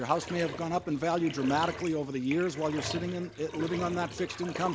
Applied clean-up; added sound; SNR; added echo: none; Bathtub (filling or washing); 10 dB; none.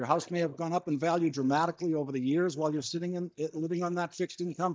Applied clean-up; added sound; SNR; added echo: neural mask model DeepFilterNet 3.